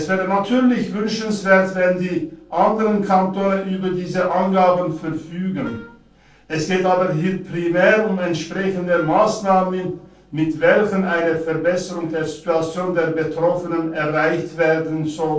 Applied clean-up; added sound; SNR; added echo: neural separator model SepFormer DNS4.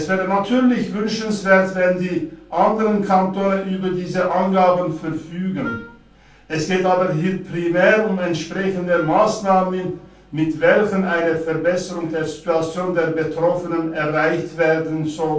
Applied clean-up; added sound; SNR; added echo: none; Wind instrument, woodwind instrument; 16 dB; reverberation time 0.3 s.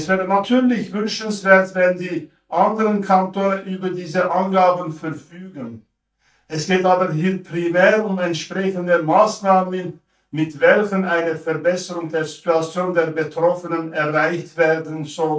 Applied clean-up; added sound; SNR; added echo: neural mask model DeepFilterNet 3.